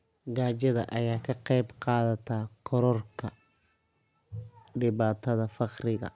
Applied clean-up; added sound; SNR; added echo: none; none; none; none.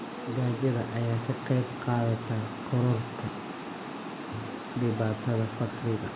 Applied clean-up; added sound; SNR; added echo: none; Water; 7 dB; reverberation time 0.7 s.